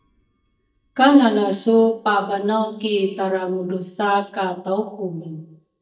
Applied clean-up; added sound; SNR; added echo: neural mask model DeepFilterNet 3.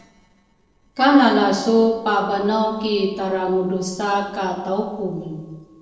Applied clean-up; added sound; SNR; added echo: neural separator model SepFormer DNS4.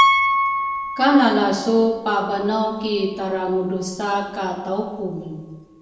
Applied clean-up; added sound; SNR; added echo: none; Piano; 4 dB; reverberation time 0.9 s.